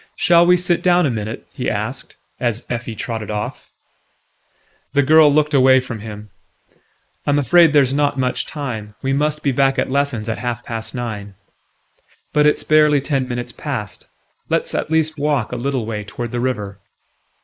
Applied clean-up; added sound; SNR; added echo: neural mask model Resemble Enhance denoiser.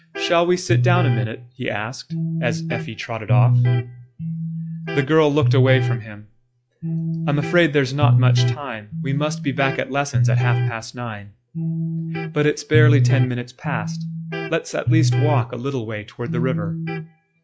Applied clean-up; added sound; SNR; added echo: classical method log-MMSE.